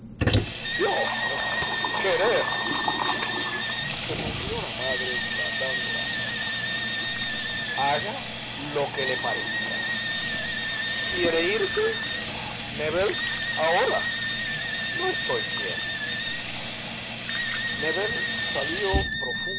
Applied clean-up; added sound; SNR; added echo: none; Sink (filling or washing) / Water tap, faucet + Wind instrument, woodwind instrument; -3 dB; none.